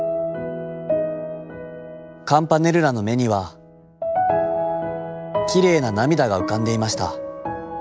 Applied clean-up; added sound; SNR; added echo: none; none; none; none.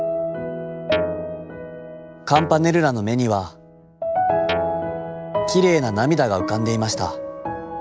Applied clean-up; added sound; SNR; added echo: none; Guitar; 11 dB; none.